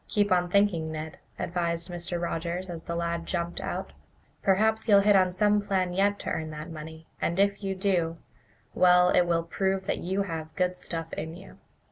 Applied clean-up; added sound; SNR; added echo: none; none; none; none.